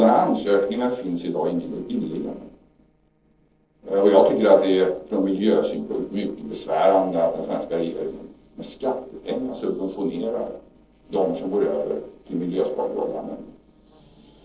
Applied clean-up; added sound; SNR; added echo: neural separator model SepFormer DNS4.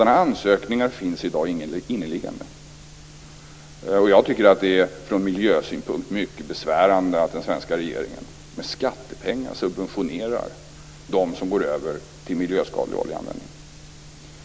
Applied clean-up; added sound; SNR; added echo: none; none; none; none.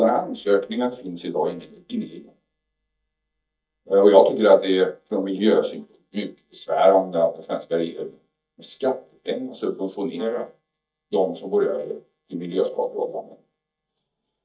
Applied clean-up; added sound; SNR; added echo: neural mask model DeepFilterNet 3.